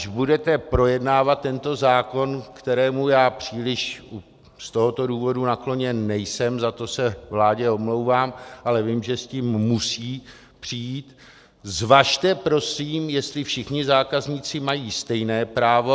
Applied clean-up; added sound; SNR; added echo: none; none; none; none.